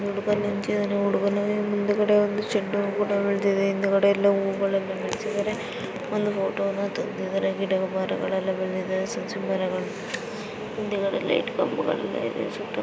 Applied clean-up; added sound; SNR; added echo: none; none; none; none.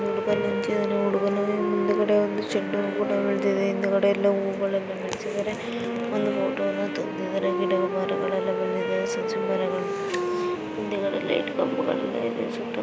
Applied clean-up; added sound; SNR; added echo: none; Wind instrument, woodwind instrument; 4 dB; none.